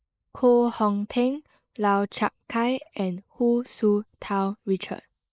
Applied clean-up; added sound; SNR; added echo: neural mask model Resemble Enhance denoiser.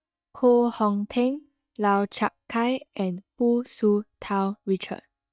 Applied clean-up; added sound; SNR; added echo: neural mask model DeepFilterNet 3.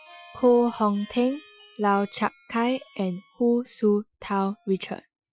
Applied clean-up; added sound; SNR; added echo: classical method Wiener filter.